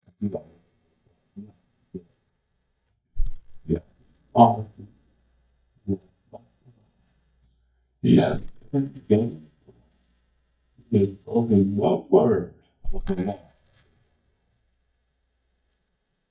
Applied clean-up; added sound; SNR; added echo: neural mask model DeepFilterNet 3.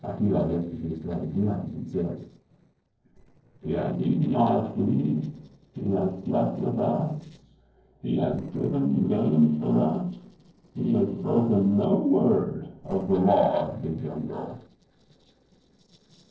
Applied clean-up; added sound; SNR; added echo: neural separator model SepFormer DNS4.